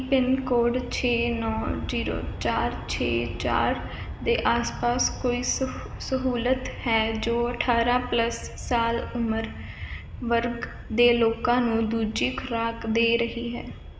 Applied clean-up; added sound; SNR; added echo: none; Aircraft; 10 dB; none.